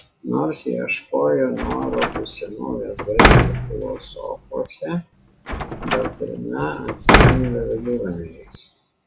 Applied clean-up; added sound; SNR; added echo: none; Slam; -5 dB; none.